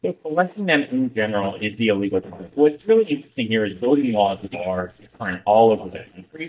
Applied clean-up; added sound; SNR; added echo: neural mask model DeepFilterNet 3.